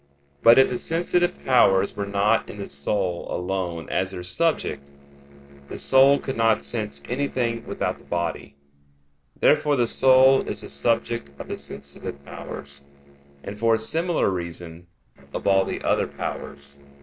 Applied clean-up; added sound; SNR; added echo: neural separator model SepFormer DNS4.